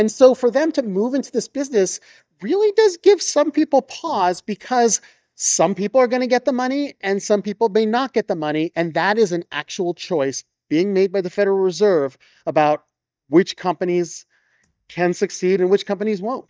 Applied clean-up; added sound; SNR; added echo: neural mask model DeepFilterNet 3.